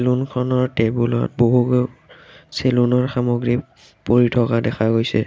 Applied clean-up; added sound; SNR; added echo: none; none; none; none.